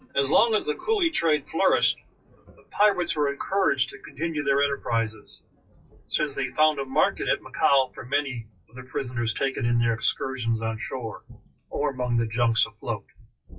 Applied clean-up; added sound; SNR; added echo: classical method WPE with log-MMSE.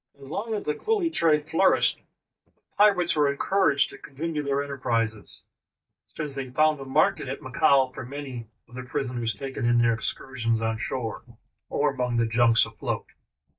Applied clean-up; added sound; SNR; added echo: neural mask model DeepFilterNet 3.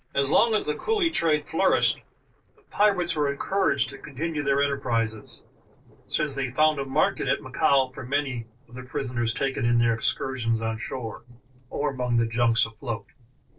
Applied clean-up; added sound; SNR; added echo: neural separator model SepFormer DNS4.